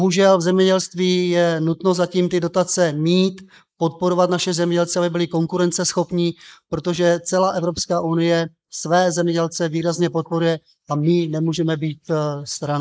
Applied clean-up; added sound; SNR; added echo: neural mask model Resemble Enhance denoiser.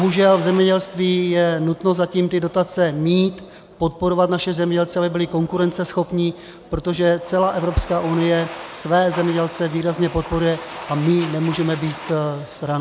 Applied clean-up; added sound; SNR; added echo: none; Domestic sounds, home sounds; 18 dB; none.